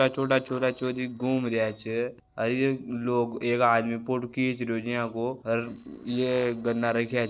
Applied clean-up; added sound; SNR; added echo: neural separator model SepFormer DNS4.